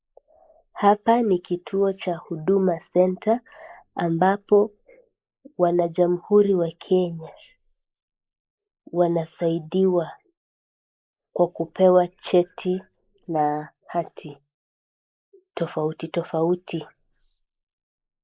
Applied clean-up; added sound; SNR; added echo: neural mask model Resemble Enhance denoiser.